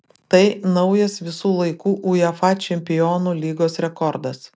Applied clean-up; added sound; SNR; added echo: none; none; none; none.